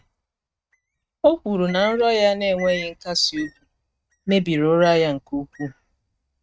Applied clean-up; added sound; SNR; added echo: neural mask model RNNoise.